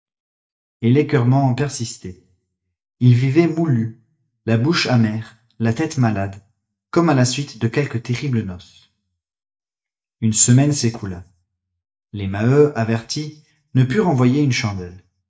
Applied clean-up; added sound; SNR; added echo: neural mask model DeepFilterNet 3.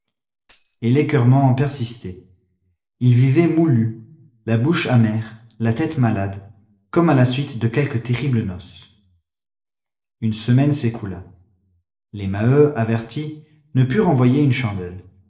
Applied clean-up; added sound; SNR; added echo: neural separator model SepFormer DNS4.